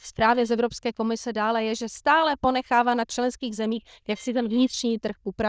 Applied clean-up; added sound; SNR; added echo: neural diffusion model UNIVERSE++.